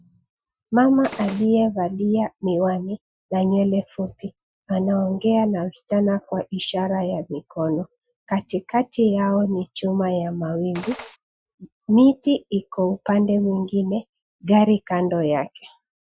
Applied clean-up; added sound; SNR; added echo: classical method Wiener filter.